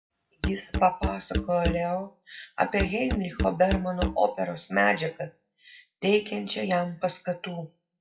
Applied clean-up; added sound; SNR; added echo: classical method WPE with log-MMSE.